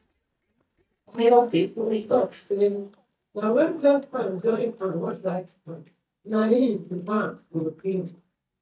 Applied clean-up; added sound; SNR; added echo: neural mask model DeepFilterNet 3.